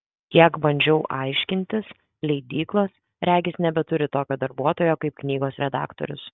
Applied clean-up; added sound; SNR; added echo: none; none; none; none.